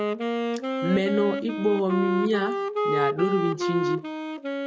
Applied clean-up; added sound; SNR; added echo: none; Wind instrument, woodwind instrument; 0 dB; none.